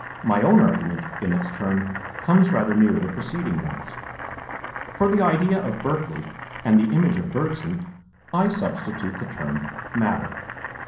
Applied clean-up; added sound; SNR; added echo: none; Boiling; 12 dB; reverberation time 0.6 s.